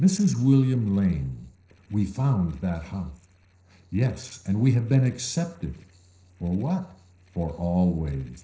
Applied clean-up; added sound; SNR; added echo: neural separator model SepFormer DNS4.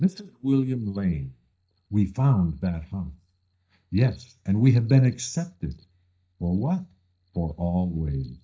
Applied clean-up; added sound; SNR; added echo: neural mask model DeepFilterNet 3.